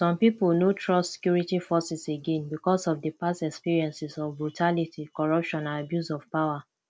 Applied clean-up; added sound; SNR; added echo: none; none; none; none.